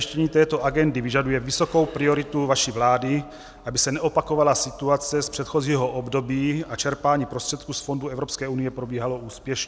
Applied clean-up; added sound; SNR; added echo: none; none; none; none.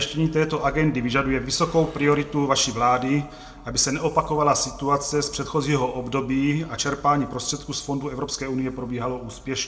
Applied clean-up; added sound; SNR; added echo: none; none; none; reverberation time 0.6 s.